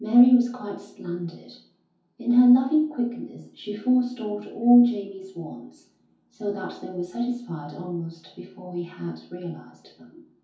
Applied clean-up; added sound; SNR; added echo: none; none; none; reverberation time 0.6 s.